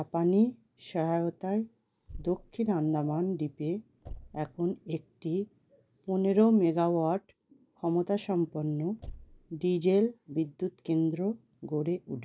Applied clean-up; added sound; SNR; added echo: neural mask model Resemble Enhance denoiser.